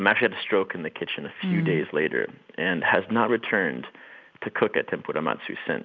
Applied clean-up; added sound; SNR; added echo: none; none; none; none.